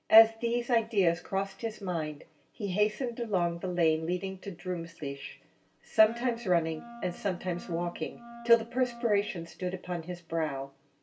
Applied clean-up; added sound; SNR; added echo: none; Wind instrument, woodwind instrument; 17 dB; reverberation time 0.2 s.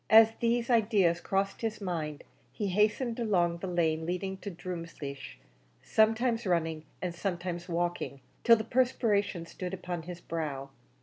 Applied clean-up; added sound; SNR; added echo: none; none; none; none.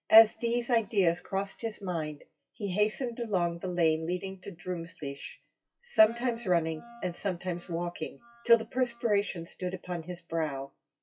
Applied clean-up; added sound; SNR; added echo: classical method WPE with log-MMSE.